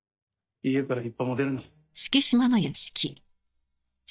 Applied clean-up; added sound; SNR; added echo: neural mask model DeepFilterNet 3.